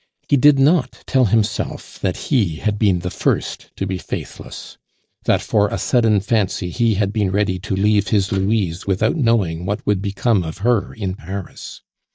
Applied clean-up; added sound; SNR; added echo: neural mask model DeepFilterNet 3.